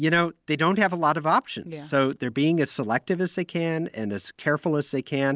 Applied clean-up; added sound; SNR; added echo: none; none; none; none.